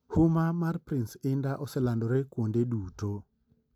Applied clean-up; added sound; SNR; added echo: none; none; none; none.